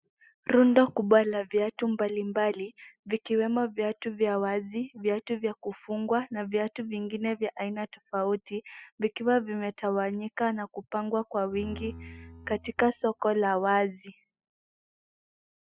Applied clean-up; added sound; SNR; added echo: classical method spectral subtraction.